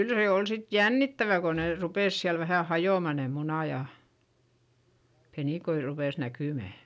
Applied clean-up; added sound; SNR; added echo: none; none; none; none.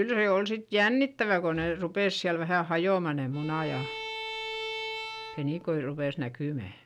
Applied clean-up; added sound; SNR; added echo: none; Bowed string instrument; 9 dB; none.